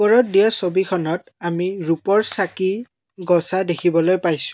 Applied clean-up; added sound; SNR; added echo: none; none; none; none.